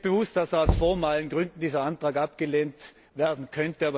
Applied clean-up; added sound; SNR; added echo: none; Knock; 5 dB; none.